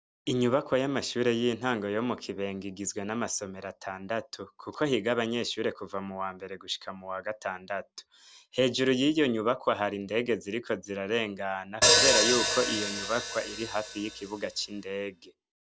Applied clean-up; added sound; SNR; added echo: none; Hi-hat; -2 dB; none.